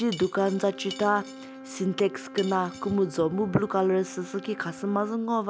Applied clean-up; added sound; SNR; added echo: none; Wind instrument, woodwind instrument + Cutlery, silverware / Dishes, pots, and pans; 16 dB; none.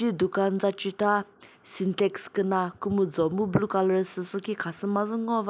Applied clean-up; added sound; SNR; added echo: none; none; none; none.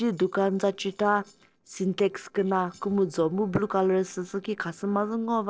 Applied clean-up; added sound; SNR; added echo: neural separator model SepFormer DNS4.